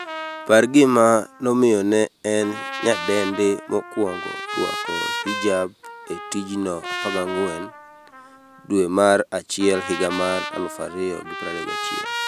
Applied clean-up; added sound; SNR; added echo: none; Trumpet; 10 dB; none.